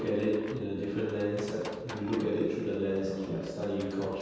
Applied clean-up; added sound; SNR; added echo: none; Livestock, farm animals, working animals; 17 dB; reverberation time 1.2 s.